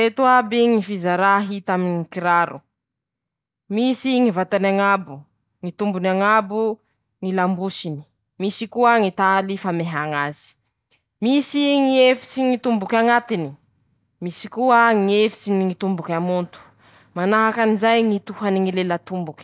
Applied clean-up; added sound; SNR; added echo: none; none; none; none.